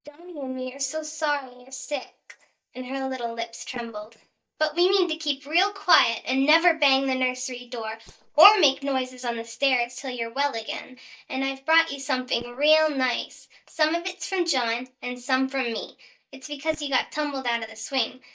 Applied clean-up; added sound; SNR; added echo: neural mask model DeepFilterNet 3.